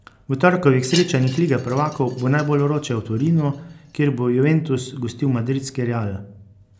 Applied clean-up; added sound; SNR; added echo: none; Wind chime; 16 dB; none.